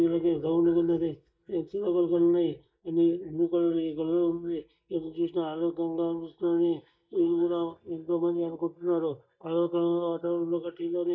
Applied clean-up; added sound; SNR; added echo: neural mask model DeepFilterNet 3.